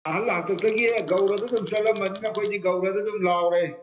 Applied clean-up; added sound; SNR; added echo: classical method WPE with log-MMSE.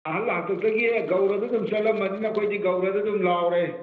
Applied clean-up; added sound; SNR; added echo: neural separator model SepFormer DNS4.